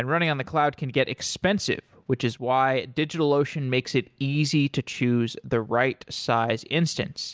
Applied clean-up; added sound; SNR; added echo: none; none; none; none.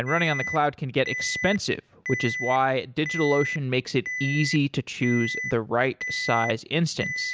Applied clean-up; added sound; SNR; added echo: none; Alarm; 7 dB; none.